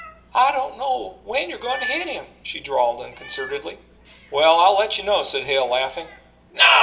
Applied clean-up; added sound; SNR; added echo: none; Meow; 19 dB; reverberation time 0.7 s.